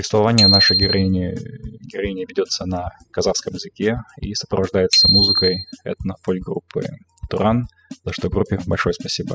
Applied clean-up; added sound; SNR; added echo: classical method spectral subtraction.